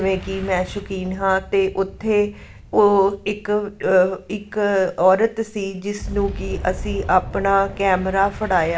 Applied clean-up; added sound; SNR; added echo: none; Boom; 14 dB; none.